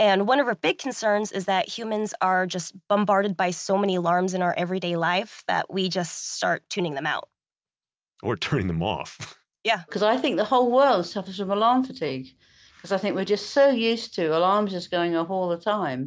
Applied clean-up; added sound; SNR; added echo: none; none; none; none.